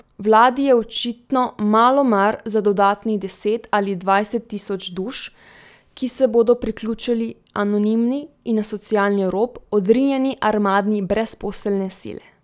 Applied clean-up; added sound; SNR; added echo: none; none; none; none.